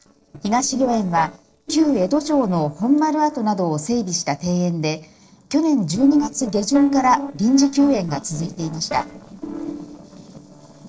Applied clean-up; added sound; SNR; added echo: neural separator model SepFormer DNS4.